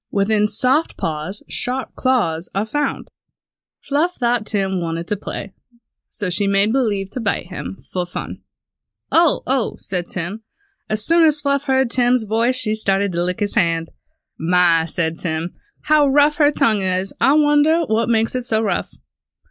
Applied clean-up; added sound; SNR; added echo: neural mask model Resemble Enhance denoiser.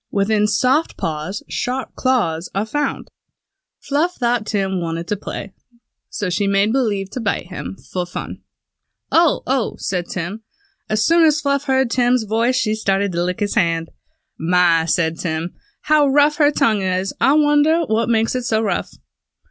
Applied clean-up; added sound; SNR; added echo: none; none; none; none.